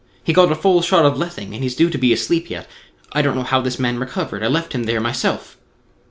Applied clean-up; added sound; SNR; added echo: none; none; none; none.